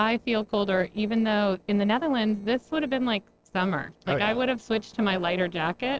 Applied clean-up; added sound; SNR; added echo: neural separator model SepFormer DNS4.